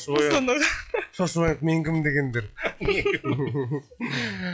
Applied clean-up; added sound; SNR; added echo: classical method log-MMSE.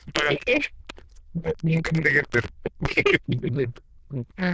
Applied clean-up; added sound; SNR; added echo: neural diffusion model UNIVERSE++.